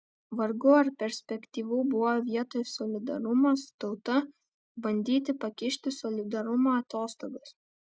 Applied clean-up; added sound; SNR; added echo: none; none; none; none.